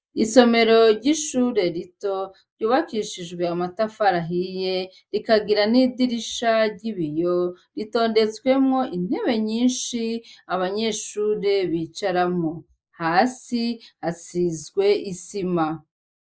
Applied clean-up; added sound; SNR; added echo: neural mask model Resemble Enhance denoiser.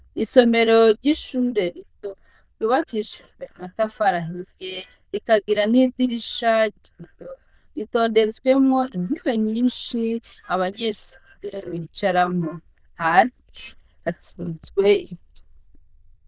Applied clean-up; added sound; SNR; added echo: neural diffusion model UNIVERSE++.